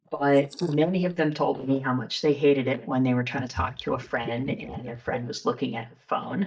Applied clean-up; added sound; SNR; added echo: neural mask model DeepFilterNet 3.